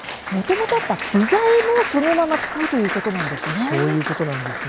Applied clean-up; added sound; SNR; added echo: none; Applause; 7 dB; none.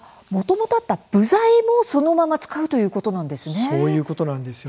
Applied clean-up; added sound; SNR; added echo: none; none; none; none.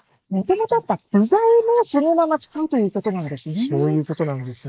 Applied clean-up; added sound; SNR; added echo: neural mask model Resemble Enhance denoiser.